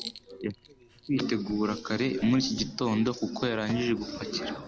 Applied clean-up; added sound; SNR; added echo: none; Writing; 19 dB; none.